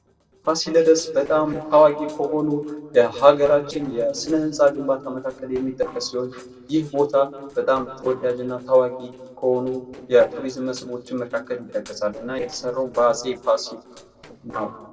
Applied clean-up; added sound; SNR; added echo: neural separator model SepFormer DNS4.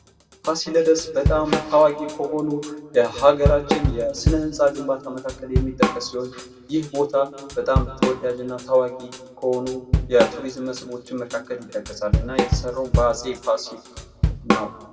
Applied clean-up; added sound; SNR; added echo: none; Drum / Drum kit; 3 dB; reverberation time 1.2 s.